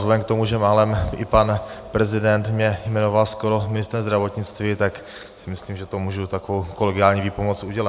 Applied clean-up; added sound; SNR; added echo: none; none; none; none.